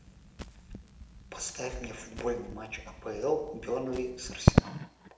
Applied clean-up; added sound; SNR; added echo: none; Crackle; -4 dB; reverberation time 0.8 s.